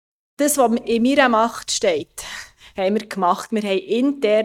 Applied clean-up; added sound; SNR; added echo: neural mask model DeepFilterNet 3.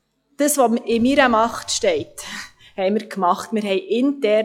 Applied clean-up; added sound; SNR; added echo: classical method log-MMSE.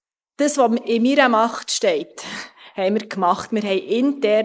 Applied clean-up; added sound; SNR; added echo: neural mask model Resemble Enhance denoiser.